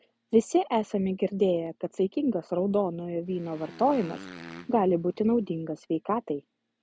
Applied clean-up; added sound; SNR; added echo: none; Motorcycle; 19 dB; none.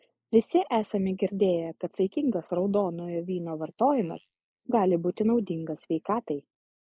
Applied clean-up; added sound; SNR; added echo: neural mask model Resemble Enhance denoiser.